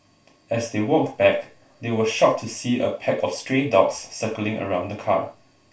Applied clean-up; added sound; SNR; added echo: none; none; none; reverberation time 0.3 s.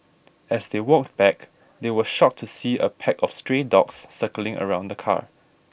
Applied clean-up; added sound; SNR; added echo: none; none; none; none.